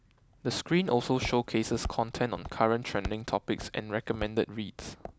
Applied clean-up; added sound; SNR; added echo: none; Walk, footsteps; 13 dB; none.